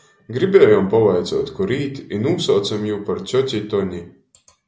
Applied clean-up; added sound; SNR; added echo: none; none; none; none.